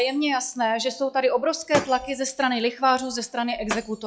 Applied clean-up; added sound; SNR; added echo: classical method log-MMSE.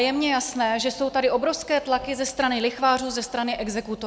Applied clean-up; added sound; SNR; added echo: none; none; none; none.